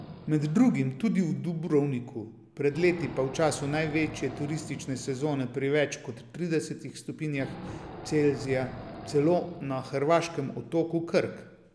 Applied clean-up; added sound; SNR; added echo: none; Wild animals; 16 dB; none.